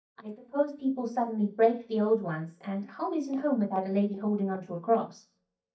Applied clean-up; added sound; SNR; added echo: neural mask model DeepFilterNet 3.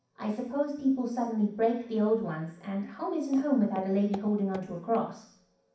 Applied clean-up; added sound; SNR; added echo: none; Walk, footsteps; 18 dB; reverberation time 0.6 s.